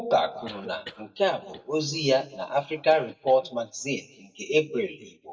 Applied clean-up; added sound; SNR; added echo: neural mask model DeepFilterNet 3.